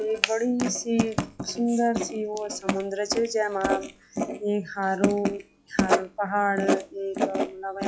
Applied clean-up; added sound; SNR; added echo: classical method log-MMSE.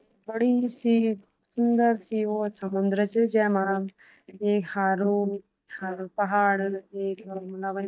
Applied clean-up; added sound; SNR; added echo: neural mask model DeepFilterNet 3.